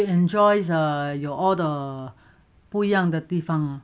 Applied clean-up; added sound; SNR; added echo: none; none; none; none.